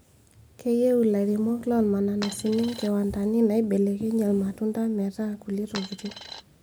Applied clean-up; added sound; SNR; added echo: none; Coin (dropping); 14 dB; none.